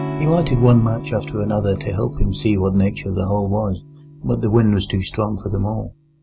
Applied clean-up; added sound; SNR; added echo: none; Electric guitar / Strum; 13 dB; none.